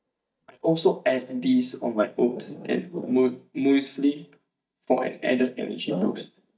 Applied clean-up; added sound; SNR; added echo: neural mask model DeepFilterNet 3.